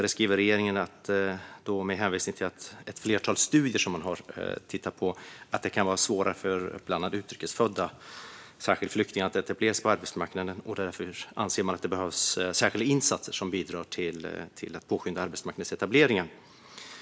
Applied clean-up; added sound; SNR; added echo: none; none; none; none.